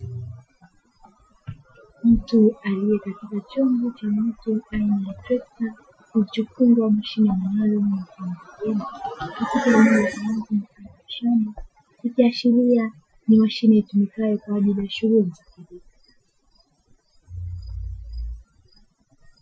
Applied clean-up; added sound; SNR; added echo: classical method Wiener filter.